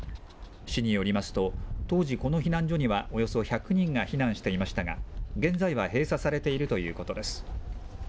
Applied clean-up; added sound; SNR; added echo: none; none; none; none.